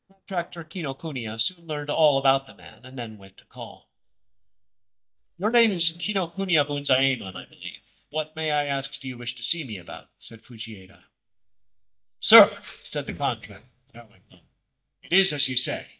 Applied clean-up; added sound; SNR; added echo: neural mask model DeepFilterNet 3.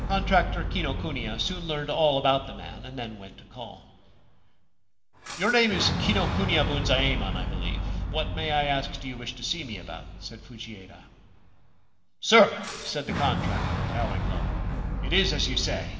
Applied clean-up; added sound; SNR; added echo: none; Boom; 3 dB; reverberation time 1.5 s.